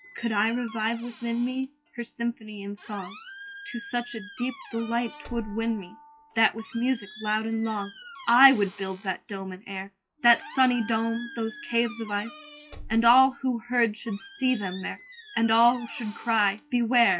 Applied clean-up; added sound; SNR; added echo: classical method log-MMSE.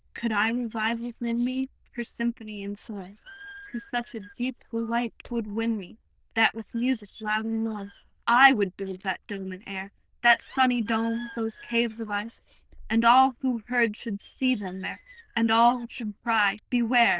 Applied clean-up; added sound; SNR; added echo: neural diffusion model UNIVERSE++.